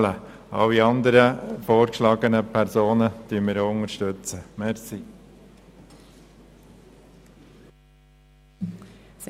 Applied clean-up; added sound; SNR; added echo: none; none; none; none.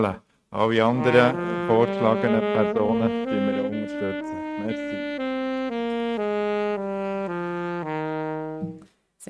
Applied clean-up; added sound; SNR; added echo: neural mask model RNNoise.